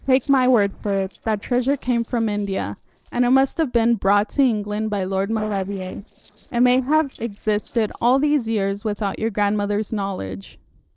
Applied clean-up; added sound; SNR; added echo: neural separator model SepFormer DNS4.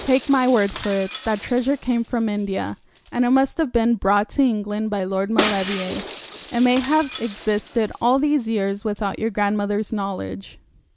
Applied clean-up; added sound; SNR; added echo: none; Shatter; 11 dB; none.